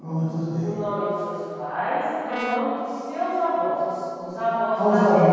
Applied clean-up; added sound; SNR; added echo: none; Brass instrument; 16 dB; reverberation time 2.2 s.